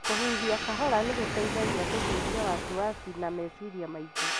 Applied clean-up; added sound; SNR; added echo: none; Waves, surf + Hi-hat; 1 dB; none.